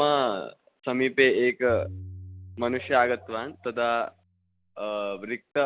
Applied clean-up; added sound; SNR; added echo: none; Tabla; 17 dB; none.